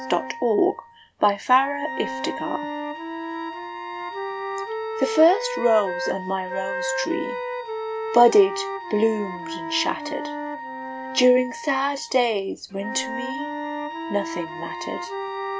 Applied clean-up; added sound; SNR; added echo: none; Wind instrument, woodwind instrument + Wind instrument, woodwind instrument; 6 dB; none.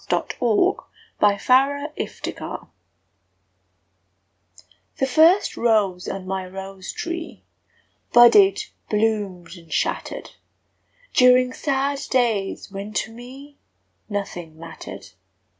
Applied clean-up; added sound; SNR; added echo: none; none; none; none.